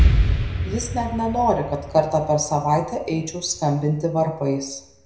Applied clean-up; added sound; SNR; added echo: none; Explosion; 2 dB; reverberation time 0.6 s.